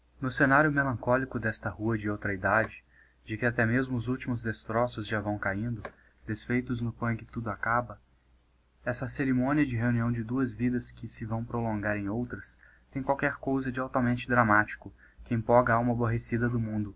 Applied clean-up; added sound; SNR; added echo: none; none; none; none.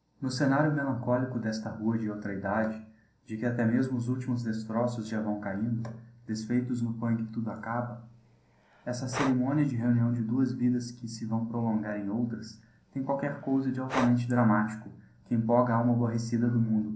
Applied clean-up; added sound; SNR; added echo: none; Breathing; 13 dB; reverberation time 0.6 s.